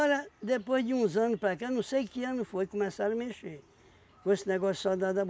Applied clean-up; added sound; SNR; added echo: none; none; none; none.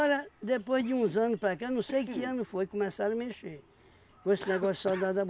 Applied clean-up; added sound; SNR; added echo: none; Cough; 16 dB; none.